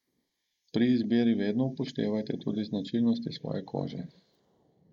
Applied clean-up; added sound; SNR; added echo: neural mask model Resemble Enhance denoiser.